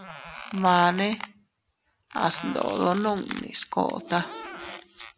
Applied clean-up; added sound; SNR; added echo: none; Squeak; 14 dB; none.